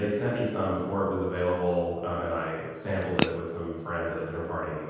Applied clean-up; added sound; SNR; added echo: none; Crack / Crackle; 0 dB; reverberation time 1.2 s.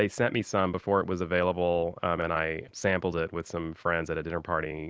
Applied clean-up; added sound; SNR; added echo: none; none; none; none.